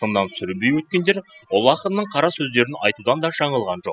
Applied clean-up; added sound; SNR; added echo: classical method spectral subtraction.